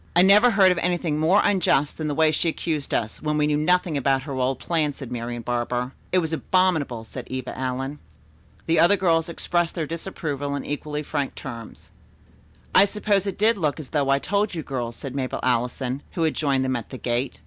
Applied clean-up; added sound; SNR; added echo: none; none; none; none.